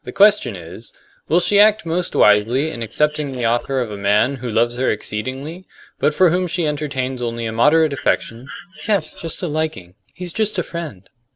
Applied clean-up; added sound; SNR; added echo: neural separator model SepFormer DNS4.